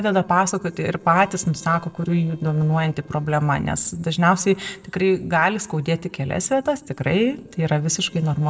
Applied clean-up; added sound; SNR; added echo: neural separator model SepFormer DNS4.